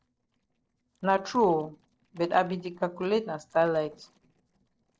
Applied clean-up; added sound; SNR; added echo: neural separator model SepFormer DNS4.